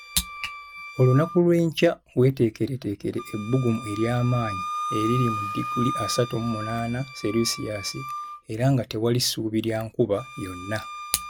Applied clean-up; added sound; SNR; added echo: none; Wind instrument, woodwind instrument; 10 dB; none.